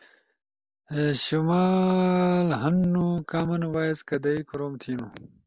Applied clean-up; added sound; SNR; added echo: none; none; none; none.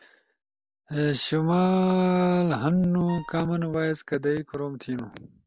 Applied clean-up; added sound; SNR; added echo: none; Wind instrument, woodwind instrument; 18 dB; none.